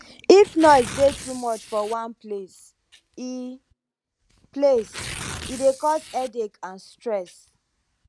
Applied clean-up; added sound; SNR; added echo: none; Tearing; 16 dB; none.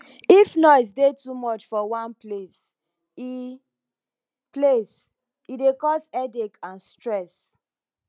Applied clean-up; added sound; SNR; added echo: none; none; none; none.